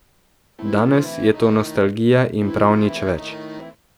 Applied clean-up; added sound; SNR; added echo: none; Accordion; 12 dB; none.